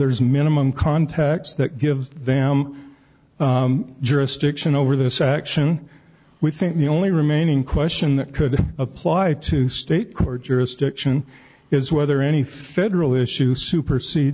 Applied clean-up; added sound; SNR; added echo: none; none; none; none.